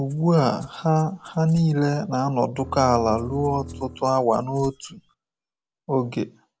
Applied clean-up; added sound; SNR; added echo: none; Rattle (instrument) + Bowed string instrument; 17 dB; none.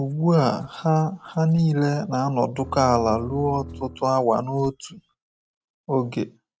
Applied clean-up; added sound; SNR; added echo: neural mask model RNNoise.